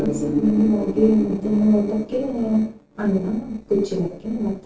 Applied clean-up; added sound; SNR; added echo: neural separator model SepFormer DNS4.